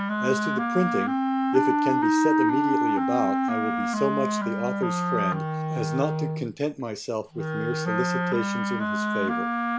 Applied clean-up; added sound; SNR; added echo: none; Wind instrument, woodwind instrument; -4 dB; none.